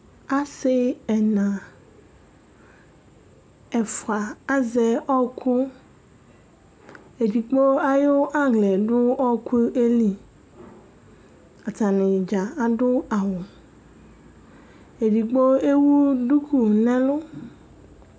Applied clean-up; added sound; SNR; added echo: none; none; none; none.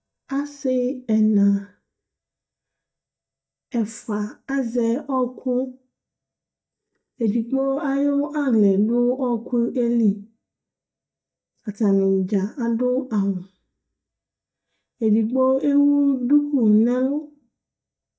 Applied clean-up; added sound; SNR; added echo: neural mask model DeepFilterNet 3.